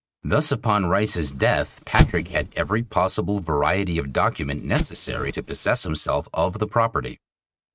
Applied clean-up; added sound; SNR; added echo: neural mask model RNNoise.